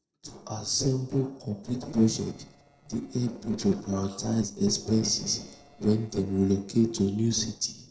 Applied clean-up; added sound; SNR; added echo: neural separator model SepFormer DNS4.